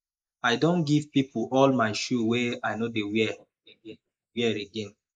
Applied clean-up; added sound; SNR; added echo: neural mask model Resemble Enhance denoiser.